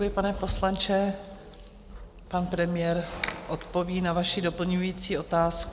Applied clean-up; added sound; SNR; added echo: none; none; none; none.